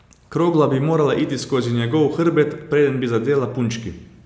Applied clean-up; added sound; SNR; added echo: none; none; none; none.